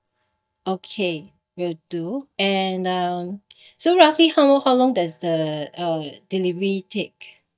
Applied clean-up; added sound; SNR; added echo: neural mask model DeepFilterNet 3.